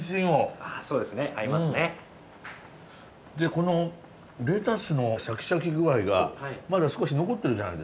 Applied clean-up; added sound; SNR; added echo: none; none; none; none.